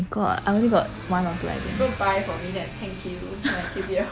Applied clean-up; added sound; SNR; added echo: none; Motorcycle / Accelerating, revving, vroom; 10 dB; none.